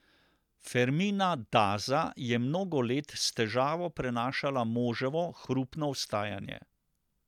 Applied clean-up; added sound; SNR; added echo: none; none; none; none.